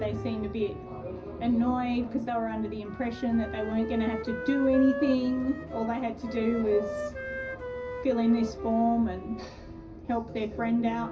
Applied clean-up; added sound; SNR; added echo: none; Wind instrument, woodwind instrument; 11 dB; reverberation time 0.4 s.